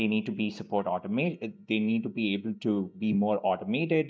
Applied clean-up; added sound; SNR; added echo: neural mask model DeepFilterNet 3.